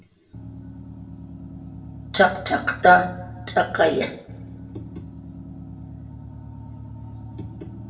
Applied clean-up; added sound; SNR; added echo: none; Engine; 12 dB; reverberation time 0.6 s.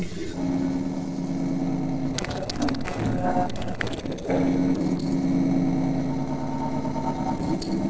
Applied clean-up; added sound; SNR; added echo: neural separator model SepFormer DNS4.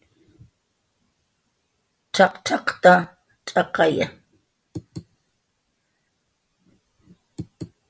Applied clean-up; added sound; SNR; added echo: none; none; none; none.